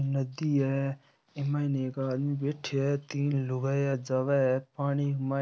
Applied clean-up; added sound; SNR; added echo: none; none; none; none.